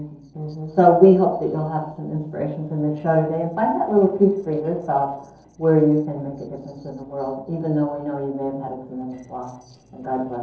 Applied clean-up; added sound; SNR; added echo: neural separator model SepFormer DNS4.